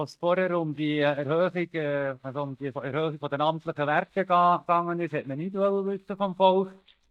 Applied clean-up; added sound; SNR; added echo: neural mask model DeepFilterNet 3.